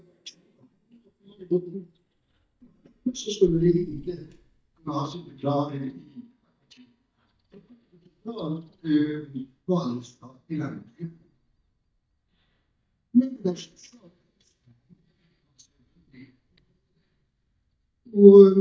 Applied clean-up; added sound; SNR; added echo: neural mask model DeepFilterNet 3.